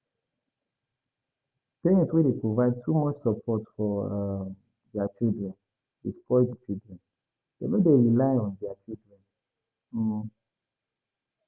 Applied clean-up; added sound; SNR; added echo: none; none; none; none.